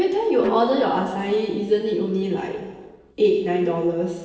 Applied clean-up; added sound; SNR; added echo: neural separator model SepFormer DNS4.